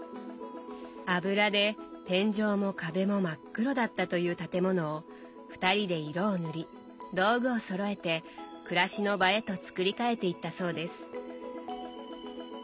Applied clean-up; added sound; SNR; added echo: none; none; none; none.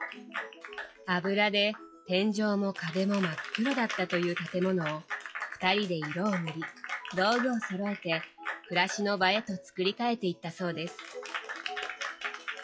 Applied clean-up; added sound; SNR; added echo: classical method log-MMSE.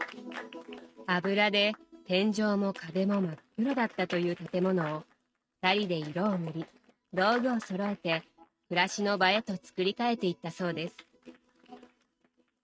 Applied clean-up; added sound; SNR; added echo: neural mask model RNNoise.